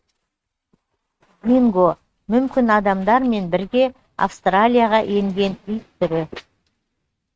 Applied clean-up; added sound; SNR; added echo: neural mask model RNNoise.